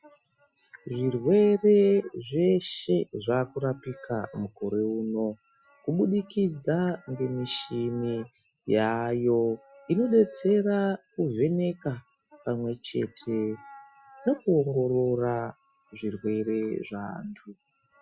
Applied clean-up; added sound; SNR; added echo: classical method Wiener filter.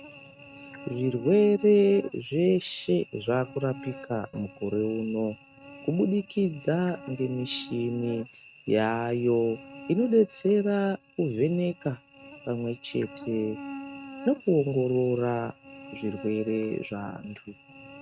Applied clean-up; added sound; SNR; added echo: neural mask model RNNoise.